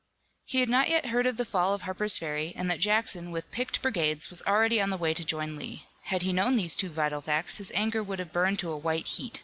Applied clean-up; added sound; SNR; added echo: none; none; none; none.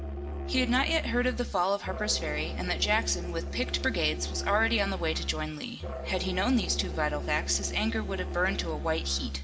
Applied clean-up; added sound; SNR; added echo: none; Musical instrument; 5 dB; reverberation time 1.1 s.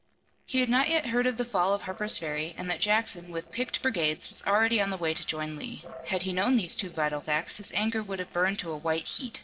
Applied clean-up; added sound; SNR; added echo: neural separator model SepFormer DNS4.